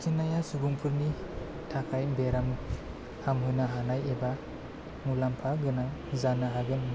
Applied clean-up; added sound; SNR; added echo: none; none; none; none.